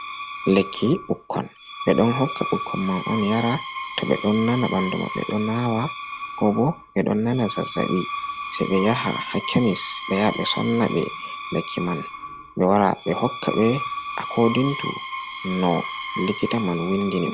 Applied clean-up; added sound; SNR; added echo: none; Screech; 9 dB; none.